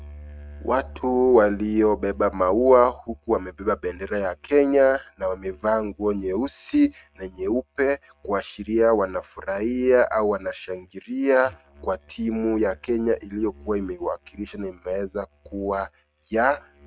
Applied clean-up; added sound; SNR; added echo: neural mask model RNNoise.